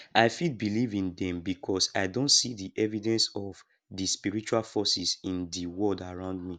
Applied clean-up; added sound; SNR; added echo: none; none; none; none.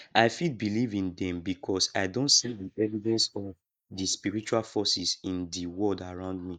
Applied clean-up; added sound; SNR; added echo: neural mask model Resemble Enhance denoiser.